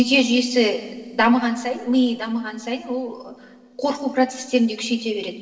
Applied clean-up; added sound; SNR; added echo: neural separator model SepFormer DNS4.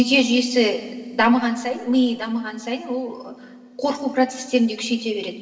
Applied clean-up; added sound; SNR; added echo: none; Bass guitar; 16 dB; reverberation time 2.6 s.